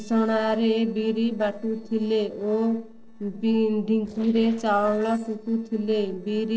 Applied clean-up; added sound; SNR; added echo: neural separator model SepFormer DNS4.